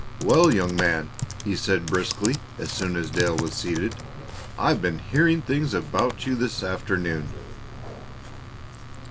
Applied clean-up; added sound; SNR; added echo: none; Computer keyboard; 9 dB; none.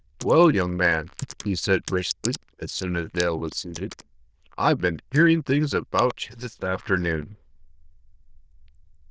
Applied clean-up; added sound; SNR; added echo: neural diffusion model UNIVERSE++.